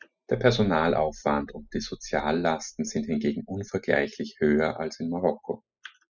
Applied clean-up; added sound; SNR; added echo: classical method spectral subtraction.